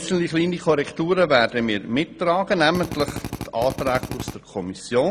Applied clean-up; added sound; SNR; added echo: none; Drill; 9 dB; none.